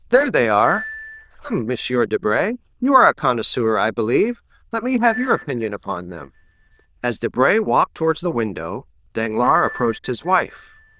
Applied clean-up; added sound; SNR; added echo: neural diffusion model UNIVERSE++.